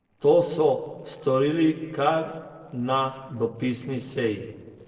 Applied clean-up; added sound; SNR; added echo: neural separator model SepFormer DNS4.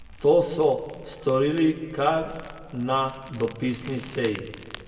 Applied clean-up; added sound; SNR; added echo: none; Crumpling, crinkling; 18 dB; reverberation time 1.5 s.